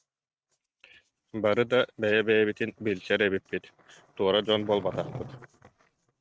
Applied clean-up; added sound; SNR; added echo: neural mask model RNNoise.